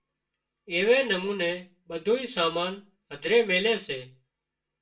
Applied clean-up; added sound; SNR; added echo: none; none; none; reverberation time 0.2 s.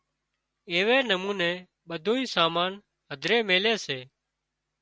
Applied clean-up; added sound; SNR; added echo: none; none; none; none.